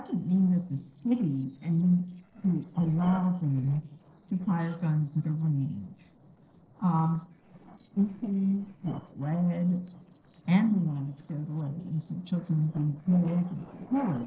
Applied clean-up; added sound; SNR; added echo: neural separator model SepFormer DNS4.